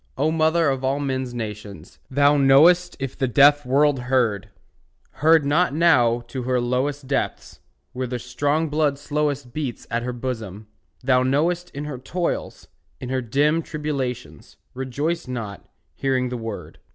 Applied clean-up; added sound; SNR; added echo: none; none; none; none.